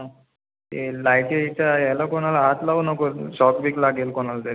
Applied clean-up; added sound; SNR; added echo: none; none; none; none.